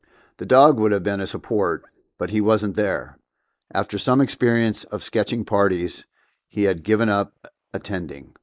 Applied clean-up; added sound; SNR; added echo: neural mask model Resemble Enhance denoiser.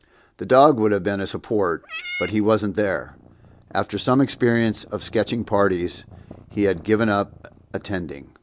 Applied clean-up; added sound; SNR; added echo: none; Meow / Purr; 20 dB; none.